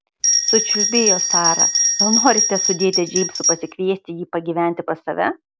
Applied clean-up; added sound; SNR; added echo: none; Bell; -3 dB; none.